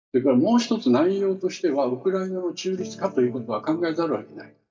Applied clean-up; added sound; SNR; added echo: neural mask model DeepFilterNet 3.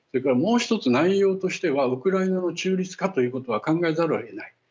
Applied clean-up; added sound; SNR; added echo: none; none; none; none.